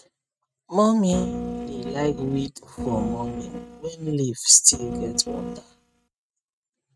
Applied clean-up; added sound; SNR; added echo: neural mask model RNNoise.